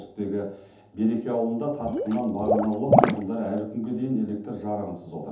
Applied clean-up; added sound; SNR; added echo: none; Water / Liquid; -1 dB; reverberation time 0.6 s.